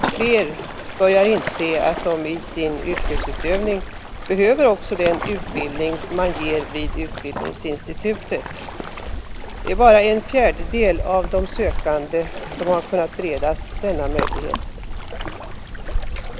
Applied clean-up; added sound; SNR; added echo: none; Waves, surf; 6 dB; none.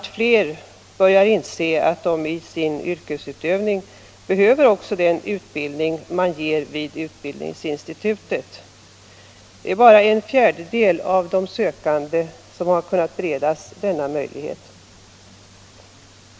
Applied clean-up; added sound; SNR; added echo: none; none; none; none.